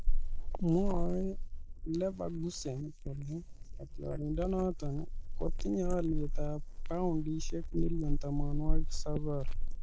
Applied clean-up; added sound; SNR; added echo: neural mask model Resemble Enhance denoiser.